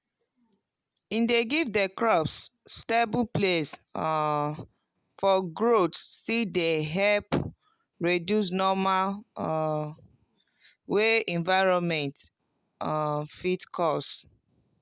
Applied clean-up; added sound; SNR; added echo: none; none; none; none.